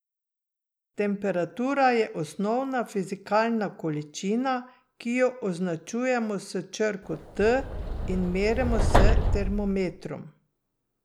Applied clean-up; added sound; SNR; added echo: none; Subway, metro, underground; -3 dB; none.